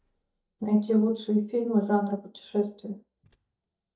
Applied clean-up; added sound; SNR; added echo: neural mask model DeepFilterNet 3.